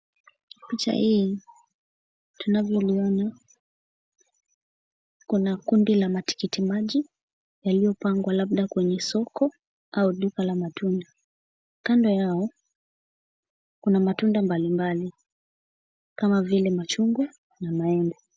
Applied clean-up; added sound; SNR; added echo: none; none; none; none.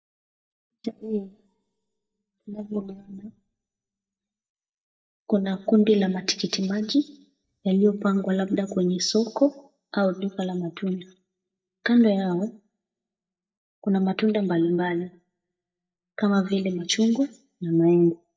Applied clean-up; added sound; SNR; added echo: neural mask model DeepFilterNet 3.